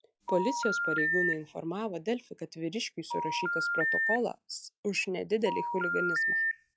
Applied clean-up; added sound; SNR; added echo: classical method log-MMSE.